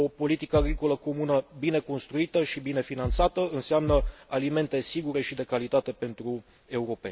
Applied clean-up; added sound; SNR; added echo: none; Bass drum; 3 dB; none.